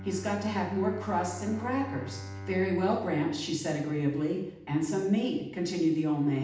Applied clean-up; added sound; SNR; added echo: none; Bowed string instrument; 15 dB; reverberation time 0.8 s.